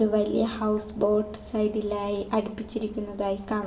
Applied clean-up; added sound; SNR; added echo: none; Rain; 20 dB; reverberation time 0.7 s.